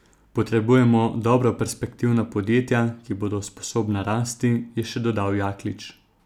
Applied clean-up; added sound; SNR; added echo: none; none; none; none.